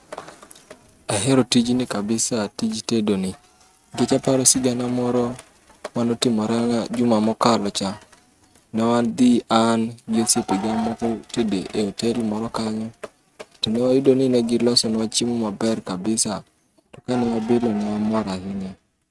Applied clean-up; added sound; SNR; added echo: neural mask model RNNoise.